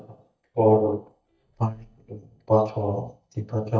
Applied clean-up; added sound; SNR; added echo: neural mask model DeepFilterNet 3.